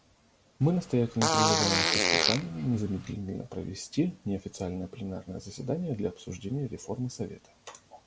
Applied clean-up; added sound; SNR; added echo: none; Fart; -4 dB; none.